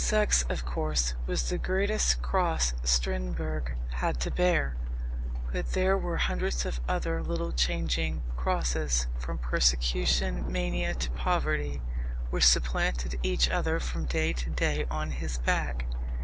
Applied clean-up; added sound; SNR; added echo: none; Rain / Thunderstorm; 19 dB; none.